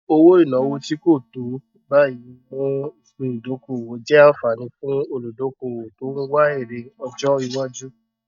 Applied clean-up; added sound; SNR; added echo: neural mask model DeepFilterNet 3.